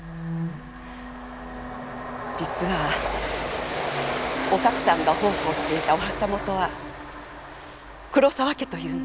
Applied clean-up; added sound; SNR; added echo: none; Train; 4 dB; none.